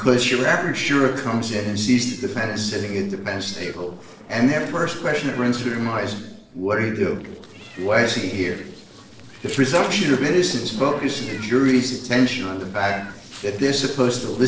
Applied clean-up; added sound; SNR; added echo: neural separator model SepFormer DNS4.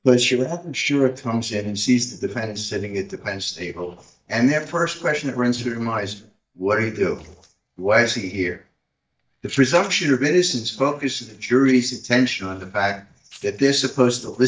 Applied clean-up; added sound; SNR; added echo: neural mask model DeepFilterNet 3.